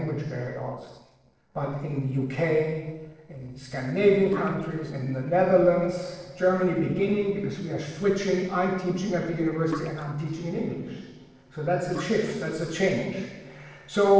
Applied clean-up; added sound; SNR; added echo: neural separator model SepFormer DNS4.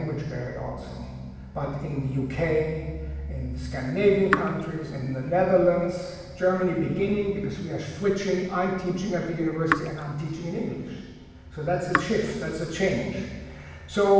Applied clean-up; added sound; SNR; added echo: none; Raindrop / Drip; 5 dB; reverberation time 1.1 s.